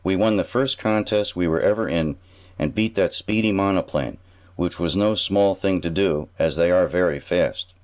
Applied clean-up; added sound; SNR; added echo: none; none; none; none.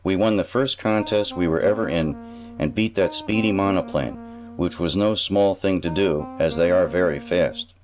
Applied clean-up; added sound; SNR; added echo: none; Wind instrument, woodwind instrument; 15 dB; none.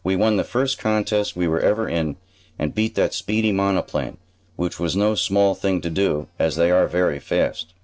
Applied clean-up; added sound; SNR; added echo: neural separator model SepFormer DNS4.